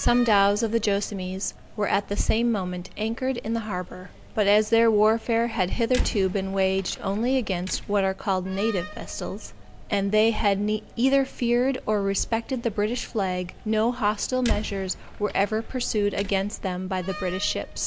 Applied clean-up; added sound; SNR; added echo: none; Slam; 12 dB; none.